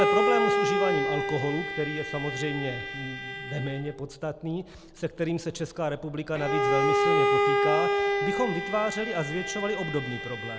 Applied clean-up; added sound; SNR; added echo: none; Bowed string instrument; -3 dB; none.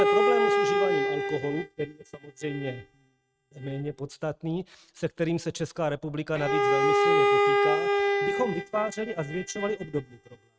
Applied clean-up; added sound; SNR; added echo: neural mask model RNNoise.